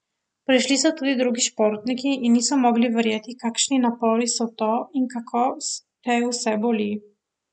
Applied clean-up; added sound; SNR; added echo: none; none; none; none.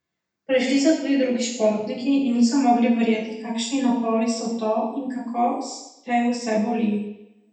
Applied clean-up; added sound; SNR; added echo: none; none; none; reverberation time 0.8 s.